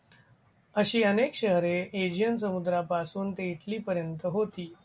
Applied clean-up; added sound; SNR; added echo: none; none; none; none.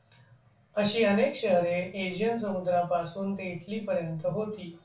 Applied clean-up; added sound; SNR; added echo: none; none; none; reverberation time 0.3 s.